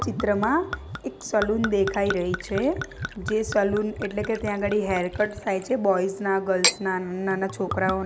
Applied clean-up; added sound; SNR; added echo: none; Gurgling / Chink, clink / Liquid; 8 dB; none.